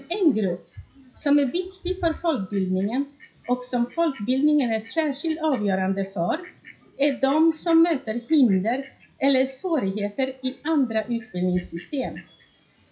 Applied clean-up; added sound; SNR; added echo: classical method WPE with log-MMSE.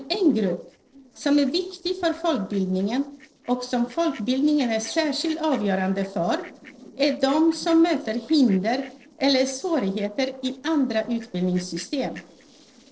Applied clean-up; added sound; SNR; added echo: neural separator model SepFormer DNS4.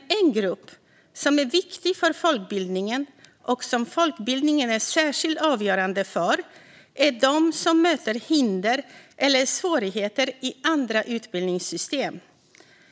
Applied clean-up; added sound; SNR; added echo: none; none; none; none.